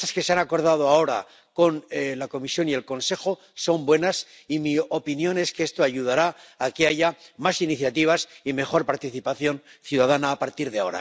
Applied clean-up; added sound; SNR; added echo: none; none; none; none.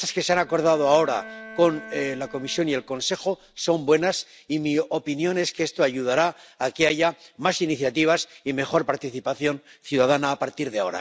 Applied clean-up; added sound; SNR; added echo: none; Bowed string instrument; 19 dB; none.